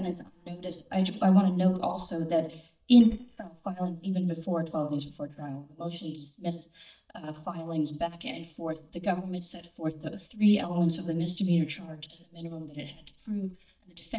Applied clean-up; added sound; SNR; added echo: neural mask model DeepFilterNet 3.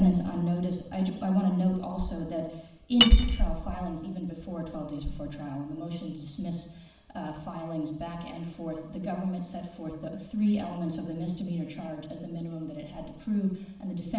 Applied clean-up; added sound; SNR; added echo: none; Cutlery, silverware; 3 dB; reverberation time 0.8 s.